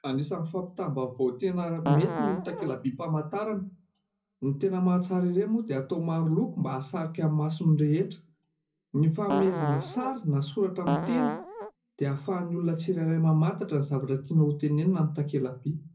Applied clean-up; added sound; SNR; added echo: none; Fart; 4 dB; reverberation time 0.4 s.